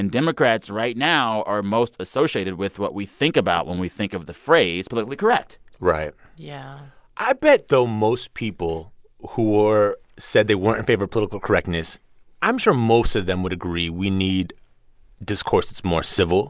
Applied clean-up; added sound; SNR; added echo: none; none; none; none.